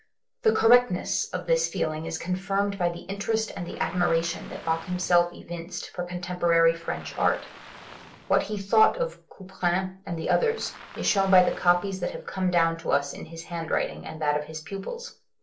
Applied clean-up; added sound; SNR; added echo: neural separator model SepFormer DNS4.